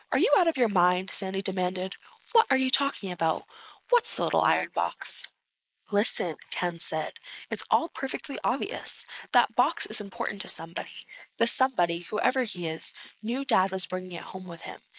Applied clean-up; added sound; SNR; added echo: neural mask model Resemble Enhance denoiser.